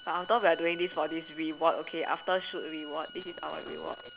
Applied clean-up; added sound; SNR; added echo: none; Bowed string instrument; 16 dB; none.